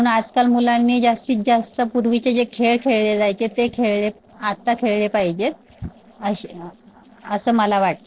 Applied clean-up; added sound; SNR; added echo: neural separator model SepFormer DNS4.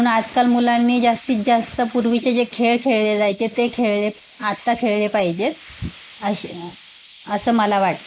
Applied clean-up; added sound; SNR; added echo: neural mask model Resemble Enhance denoiser.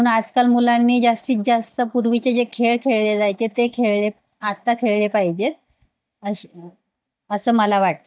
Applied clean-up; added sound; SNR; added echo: neural mask model DeepFilterNet 3.